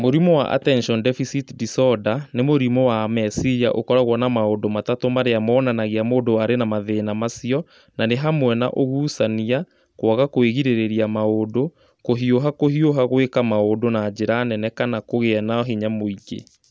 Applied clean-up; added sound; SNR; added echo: none; none; none; none.